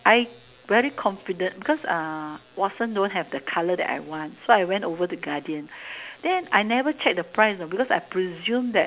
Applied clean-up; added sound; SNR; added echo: none; none; none; none.